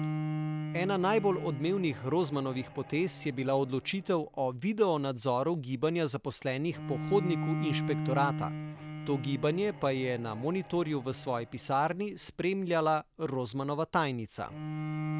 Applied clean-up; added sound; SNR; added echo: none; Bowed string instrument; 8 dB; none.